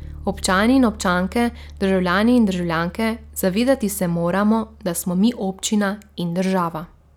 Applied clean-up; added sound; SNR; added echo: none; Bass guitar; 20 dB; none.